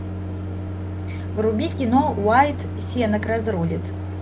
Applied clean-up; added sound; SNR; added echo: none; Microwave oven; 5 dB; none.